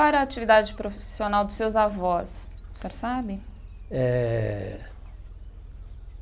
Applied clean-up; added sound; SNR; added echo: none; Gull, seagull; 15 dB; none.